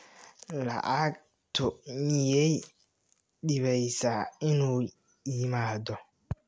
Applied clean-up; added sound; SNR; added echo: none; none; none; none.